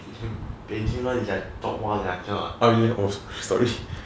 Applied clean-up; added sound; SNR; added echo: none; none; none; none.